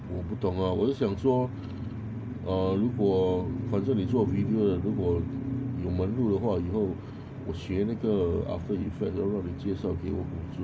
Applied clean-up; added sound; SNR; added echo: none; none; none; none.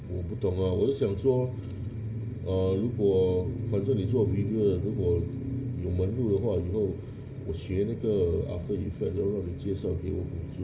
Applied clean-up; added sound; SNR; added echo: none; none; none; reverberation time 0.9 s.